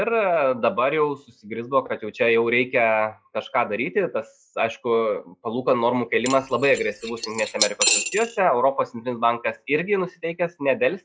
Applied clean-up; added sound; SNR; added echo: classical method log-MMSE.